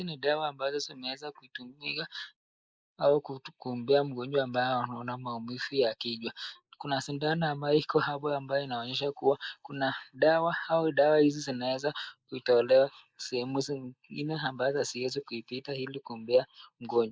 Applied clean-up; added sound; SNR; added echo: neural mask model Resemble Enhance denoiser.